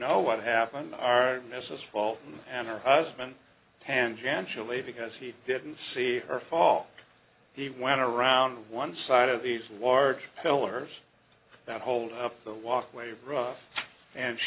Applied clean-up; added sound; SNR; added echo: none; none; none; none.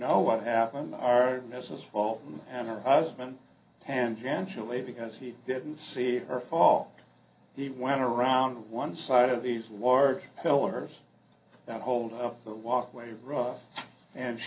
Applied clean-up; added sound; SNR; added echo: none; none; none; reverberation time 0.3 s.